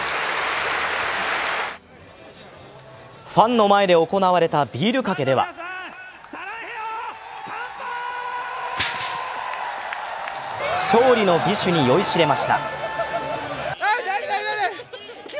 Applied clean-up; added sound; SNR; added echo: none; none; none; none.